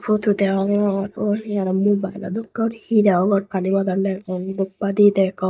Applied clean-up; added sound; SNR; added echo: neural mask model DeepFilterNet 3.